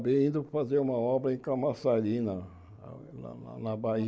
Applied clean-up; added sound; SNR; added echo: none; none; none; none.